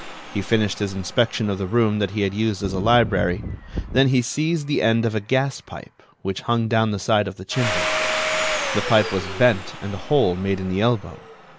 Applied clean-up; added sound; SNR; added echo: none; Wind + Domestic sounds, home sounds; 8 dB; none.